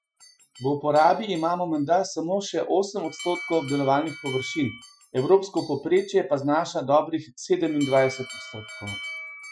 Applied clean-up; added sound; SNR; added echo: classical method Wiener filter.